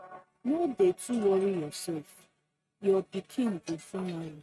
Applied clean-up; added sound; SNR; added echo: neural mask model RNNoise.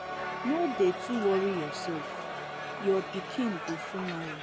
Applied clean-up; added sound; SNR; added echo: none; Crowd; 5 dB; none.